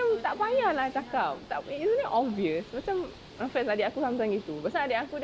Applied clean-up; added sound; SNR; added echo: none; Bird; 19 dB; none.